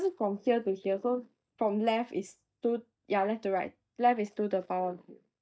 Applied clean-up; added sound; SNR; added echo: neural mask model DeepFilterNet 3.